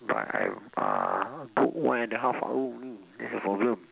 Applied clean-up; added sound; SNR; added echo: none; none; none; none.